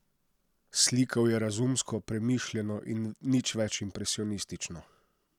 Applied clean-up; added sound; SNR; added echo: none; none; none; none.